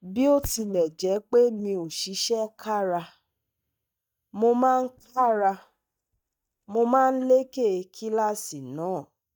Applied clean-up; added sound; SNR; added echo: neural mask model DeepFilterNet 3.